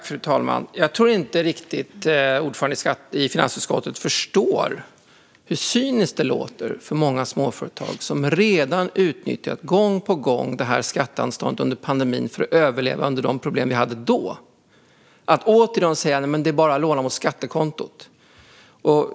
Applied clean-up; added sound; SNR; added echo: none; none; none; none.